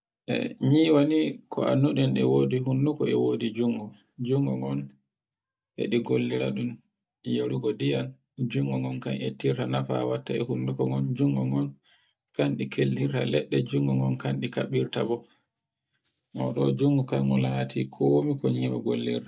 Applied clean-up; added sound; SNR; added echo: none; none; none; none.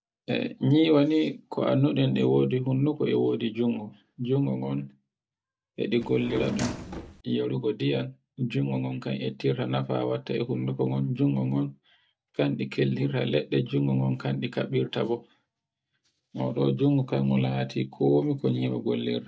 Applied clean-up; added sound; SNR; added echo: none; Drawer open or close; 8 dB; none.